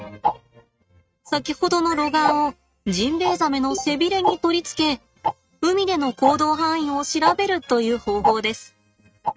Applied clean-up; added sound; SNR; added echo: neural mask model RNNoise.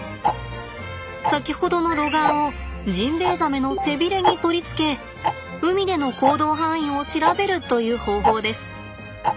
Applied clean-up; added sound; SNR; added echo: none; Tick-tock; 6 dB; none.